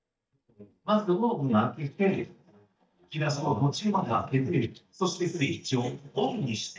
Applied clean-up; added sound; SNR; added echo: neural mask model DeepFilterNet 3.